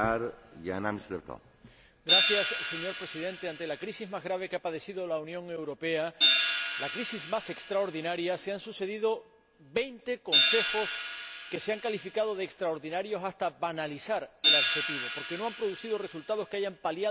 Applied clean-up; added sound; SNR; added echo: none; Hi-hat; -1 dB; none.